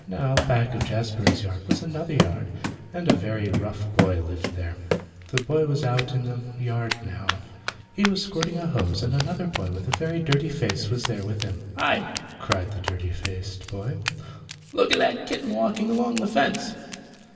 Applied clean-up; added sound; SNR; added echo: none; Run; 5 dB; reverberation time 2.3 s.